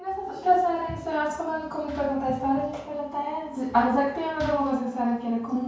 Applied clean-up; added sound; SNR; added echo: none; none; none; reverberation time 0.5 s.